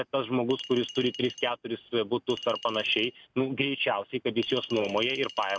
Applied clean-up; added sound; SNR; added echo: none; Chink, clink; 16 dB; none.